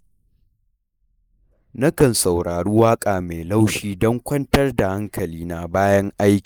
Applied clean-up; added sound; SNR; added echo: neural mask model Resemble Enhance denoiser.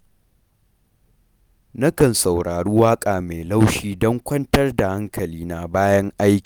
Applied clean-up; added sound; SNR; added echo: none; none; none; none.